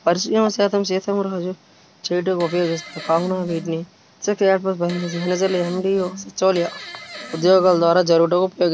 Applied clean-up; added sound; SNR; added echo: none; Fart; 15 dB; none.